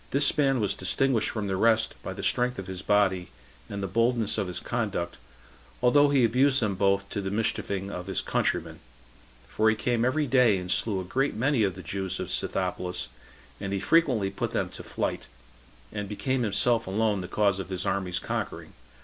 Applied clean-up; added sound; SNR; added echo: none; none; none; none.